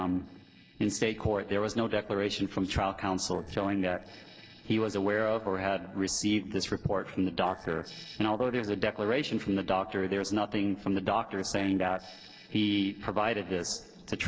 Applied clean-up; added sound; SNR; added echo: neural separator model SepFormer DNS4.